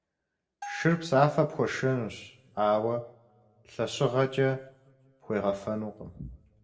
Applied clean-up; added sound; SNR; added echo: none; Bell; 18 dB; reverberation time 0.6 s.